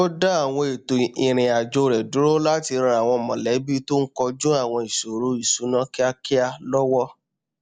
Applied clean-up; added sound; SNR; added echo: none; none; none; none.